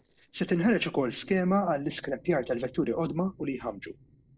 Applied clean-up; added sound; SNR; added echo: neural separator model SepFormer DNS4.